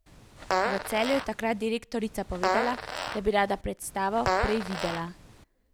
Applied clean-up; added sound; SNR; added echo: none; Fart; 2 dB; none.